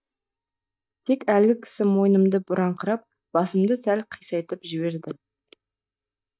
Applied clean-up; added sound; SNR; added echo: neural mask model DeepFilterNet 3.